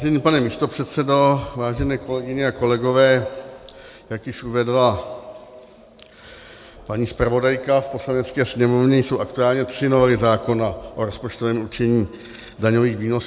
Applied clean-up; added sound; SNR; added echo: none; none; none; none.